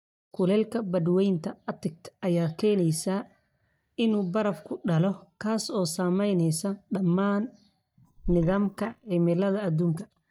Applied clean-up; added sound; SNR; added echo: neural mask model DeepFilterNet 3.